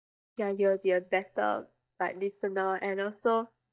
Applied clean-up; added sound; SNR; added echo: neural mask model DeepFilterNet 3.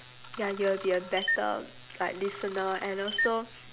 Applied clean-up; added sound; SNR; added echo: none; Camera; 5 dB; none.